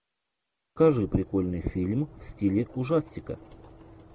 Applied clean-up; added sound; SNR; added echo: none; none; none; none.